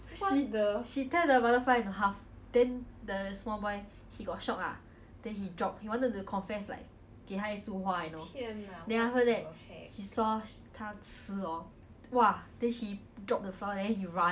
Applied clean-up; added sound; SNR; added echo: none; none; none; none.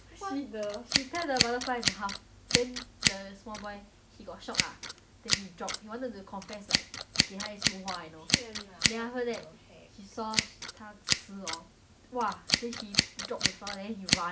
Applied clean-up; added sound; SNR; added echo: none; Scissors; -5 dB; none.